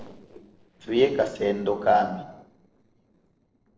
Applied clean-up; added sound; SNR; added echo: neural separator model SepFormer DNS4.